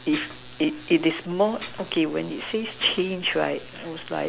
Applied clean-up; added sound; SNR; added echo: none; Dishes, pots, and pans; 18 dB; none.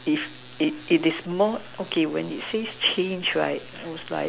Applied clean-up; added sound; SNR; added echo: none; none; none; none.